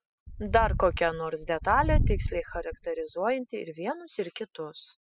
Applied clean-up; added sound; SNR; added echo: classical method spectral subtraction.